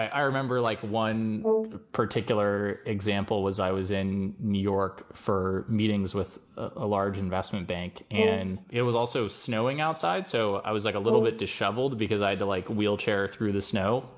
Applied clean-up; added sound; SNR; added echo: none; Brass instrument; 5 dB; none.